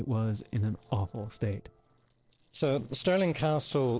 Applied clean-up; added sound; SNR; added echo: neural separator model SepFormer DNS4.